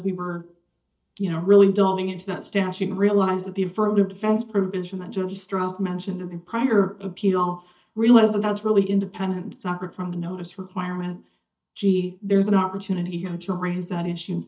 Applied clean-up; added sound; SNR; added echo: neural mask model DeepFilterNet 3.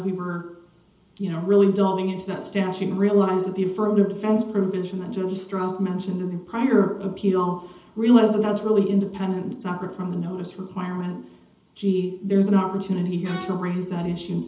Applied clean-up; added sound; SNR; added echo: none; Bowed string instrument; 15 dB; reverberation time 0.8 s.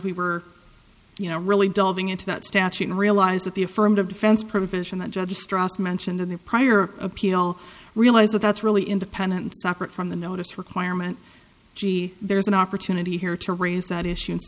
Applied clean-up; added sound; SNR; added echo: none; none; none; none.